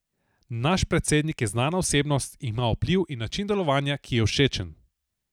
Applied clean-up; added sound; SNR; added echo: none; none; none; none.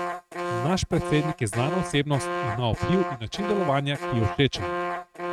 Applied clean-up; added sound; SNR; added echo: neural mask model RNNoise.